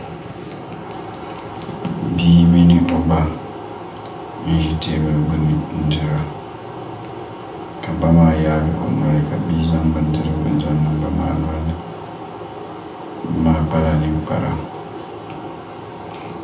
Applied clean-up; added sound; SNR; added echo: none; none; none; reverberation time 0.6 s.